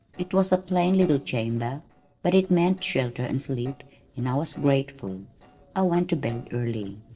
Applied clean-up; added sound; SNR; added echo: neural separator model SepFormer DNS4.